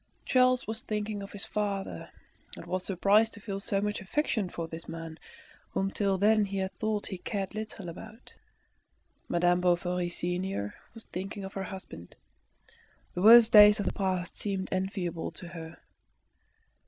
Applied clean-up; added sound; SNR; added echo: none; none; none; none.